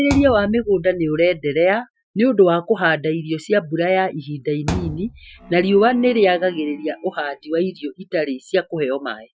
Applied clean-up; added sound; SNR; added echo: classical method Wiener filter.